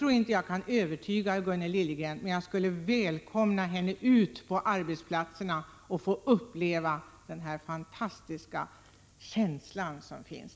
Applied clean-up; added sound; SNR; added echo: none; none; none; none.